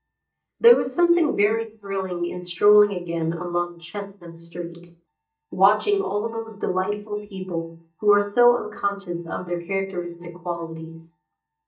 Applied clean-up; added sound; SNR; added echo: neural mask model DeepFilterNet 3.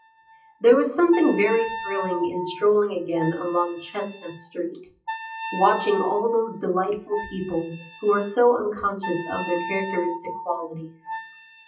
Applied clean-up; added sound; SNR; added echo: classical method WPE with log-MMSE.